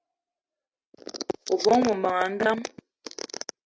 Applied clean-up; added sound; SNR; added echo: none; none; none; none.